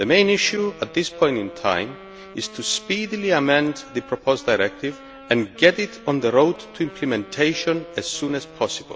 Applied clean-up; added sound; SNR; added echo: none; Wind instrument, woodwind instrument; 19 dB; none.